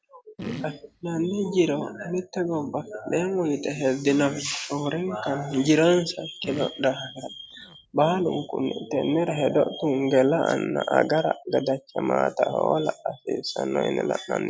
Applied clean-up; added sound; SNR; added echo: none; Fart; 17 dB; none.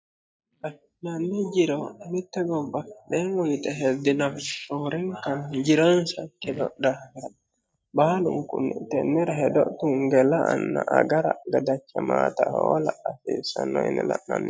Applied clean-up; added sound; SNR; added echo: neural mask model DeepFilterNet 3.